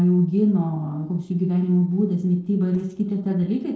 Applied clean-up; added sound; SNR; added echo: neural separator model SepFormer DNS4.